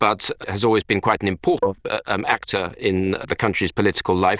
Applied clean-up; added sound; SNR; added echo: neural diffusion model UNIVERSE++.